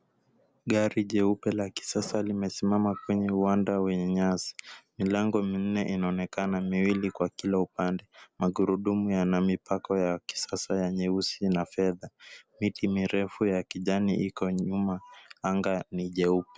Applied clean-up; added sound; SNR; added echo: none; none; none; none.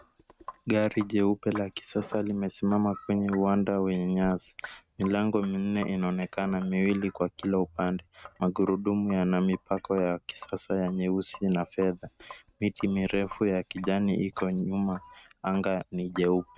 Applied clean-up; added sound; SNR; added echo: neural mask model RNNoise.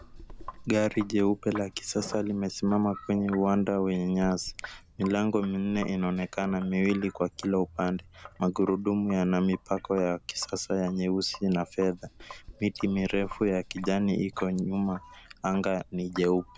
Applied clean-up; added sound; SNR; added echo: none; Sink (filling or washing); 19 dB; none.